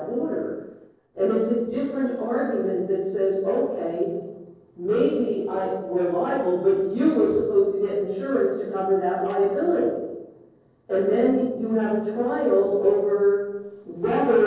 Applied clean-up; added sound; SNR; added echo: neural separator model SepFormer DNS4.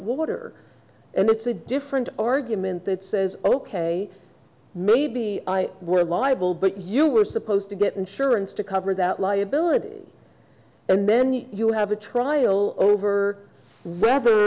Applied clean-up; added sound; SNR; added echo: none; none; none; none.